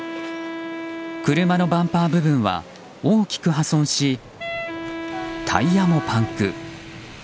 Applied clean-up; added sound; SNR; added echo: none; Wind instrument, woodwind instrument; 11 dB; none.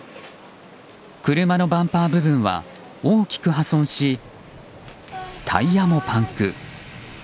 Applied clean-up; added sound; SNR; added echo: none; none; none; none.